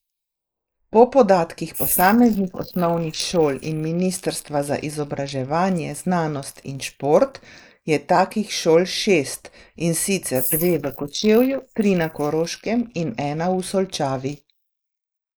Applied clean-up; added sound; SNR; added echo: neural mask model Resemble Enhance denoiser.